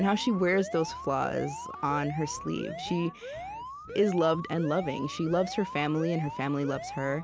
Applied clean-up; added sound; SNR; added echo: none; Alarm; 11 dB; none.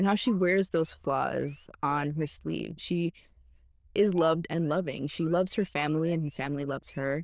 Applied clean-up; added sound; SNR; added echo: neural diffusion model UNIVERSE++.